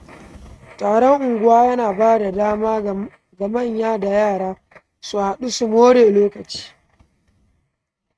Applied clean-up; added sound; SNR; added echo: neural mask model RNNoise.